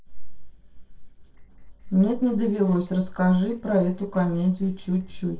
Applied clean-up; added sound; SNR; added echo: neural separator model SepFormer DNS4.